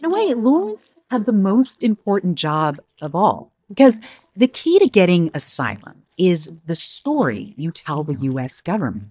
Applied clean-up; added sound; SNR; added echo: neural mask model DeepFilterNet 3.